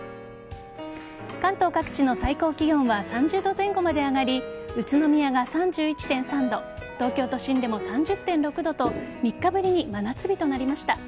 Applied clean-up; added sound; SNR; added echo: none; none; none; none.